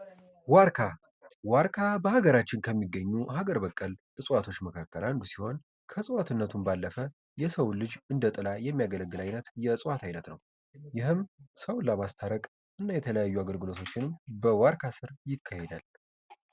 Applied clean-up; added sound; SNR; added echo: none; none; none; none.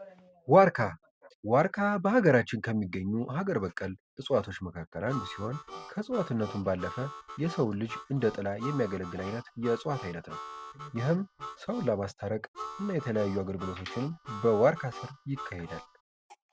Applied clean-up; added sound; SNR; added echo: none; Harmonica; 14 dB; none.